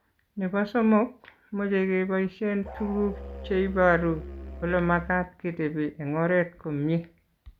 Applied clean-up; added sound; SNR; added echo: none; Musical instrument; 13 dB; none.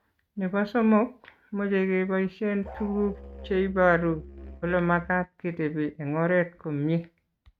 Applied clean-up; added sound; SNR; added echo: neural mask model RNNoise.